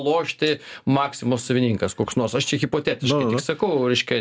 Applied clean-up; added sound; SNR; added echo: none; none; none; none.